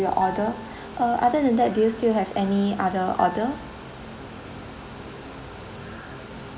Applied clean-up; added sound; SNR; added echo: none; Piano; 15 dB; none.